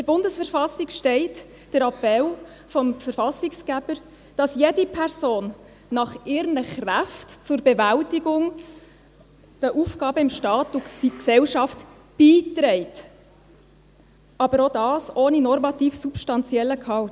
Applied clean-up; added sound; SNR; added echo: none; none; none; none.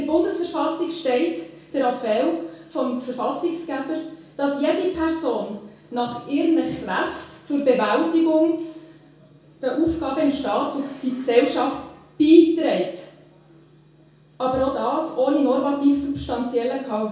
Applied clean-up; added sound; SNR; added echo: none; none; none; reverberation time 0.5 s.